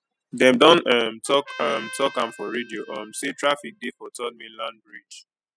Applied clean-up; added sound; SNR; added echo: classical method spectral subtraction.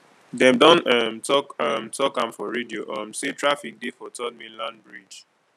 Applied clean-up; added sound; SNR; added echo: none; none; none; none.